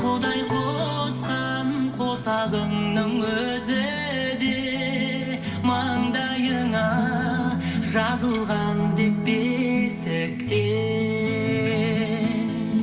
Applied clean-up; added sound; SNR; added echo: none; none; none; reverberation time 2.1 s.